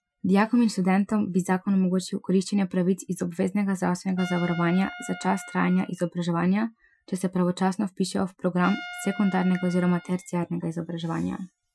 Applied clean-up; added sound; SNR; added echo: classical method Wiener filter.